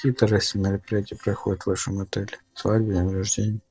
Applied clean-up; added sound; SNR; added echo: neural separator model SepFormer DNS4.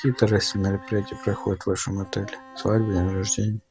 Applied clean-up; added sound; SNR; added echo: none; Bird vocalization, bird call, bird song + Bowed string instrument; 19 dB; none.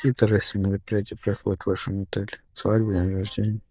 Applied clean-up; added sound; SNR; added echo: neural diffusion model UNIVERSE++.